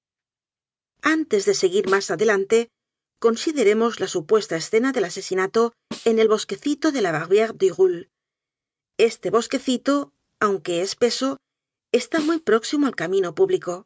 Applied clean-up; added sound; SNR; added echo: neural mask model RNNoise.